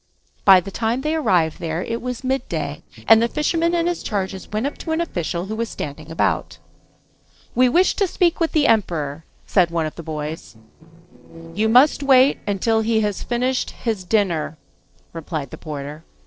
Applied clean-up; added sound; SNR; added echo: neural separator model SepFormer DNS4.